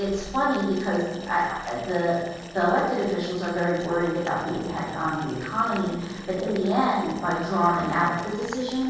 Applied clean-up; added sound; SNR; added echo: none; Boiling; 17 dB; reverberation time 1.3 s.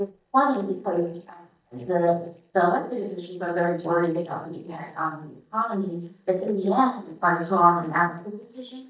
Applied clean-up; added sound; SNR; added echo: neural mask model DeepFilterNet 3.